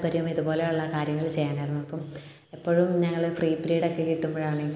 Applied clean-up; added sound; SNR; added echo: none; none; none; none.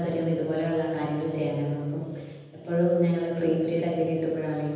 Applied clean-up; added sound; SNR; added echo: none; none; none; reverberation time 1.1 s.